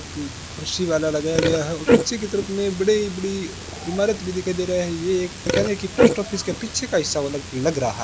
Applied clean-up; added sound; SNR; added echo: none; Burping, eructation; 2 dB; none.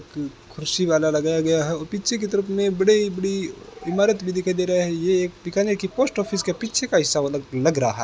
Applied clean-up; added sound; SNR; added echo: none; none; none; none.